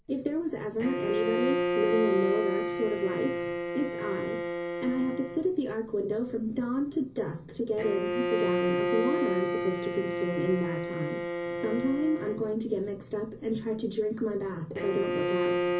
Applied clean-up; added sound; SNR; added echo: none; Bowed string instrument; 2 dB; reverberation time 0.5 s.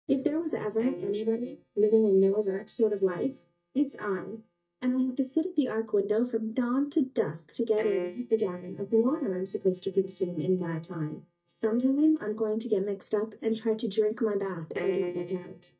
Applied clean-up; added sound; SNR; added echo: neural mask model DeepFilterNet 3.